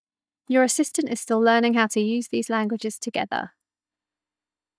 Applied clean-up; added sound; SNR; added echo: neural mask model DeepFilterNet 3.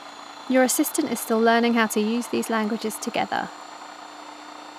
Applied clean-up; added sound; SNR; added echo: none; Domestic sounds, home sounds; 15 dB; none.